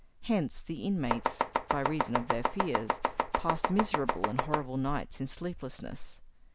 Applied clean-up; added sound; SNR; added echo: none; Domestic sounds, home sounds; -2 dB; none.